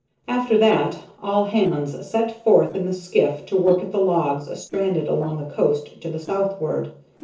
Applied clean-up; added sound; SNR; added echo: neural separator model SepFormer DNS4.